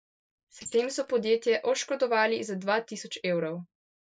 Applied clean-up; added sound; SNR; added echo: neural mask model Resemble Enhance denoiser.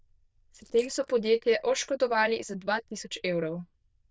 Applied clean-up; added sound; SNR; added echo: neural diffusion model UNIVERSE++.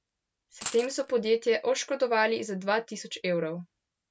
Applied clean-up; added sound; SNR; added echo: none; Coin (dropping); 12 dB; none.